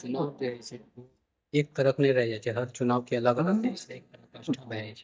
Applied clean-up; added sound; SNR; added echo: neural mask model DeepFilterNet 3.